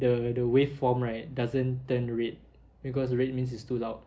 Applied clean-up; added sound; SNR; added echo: none; none; none; none.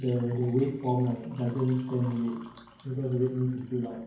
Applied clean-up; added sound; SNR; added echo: none; Water / Liquid; 20 dB; reverberation time 0.9 s.